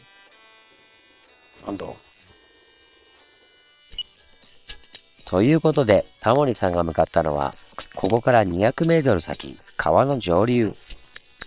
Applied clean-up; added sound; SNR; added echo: neural separator model SepFormer WHAM!.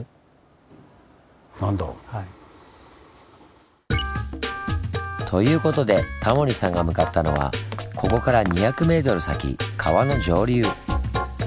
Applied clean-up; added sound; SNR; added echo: none; none; none; none.